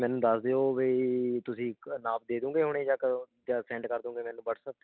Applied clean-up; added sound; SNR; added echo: none; none; none; none.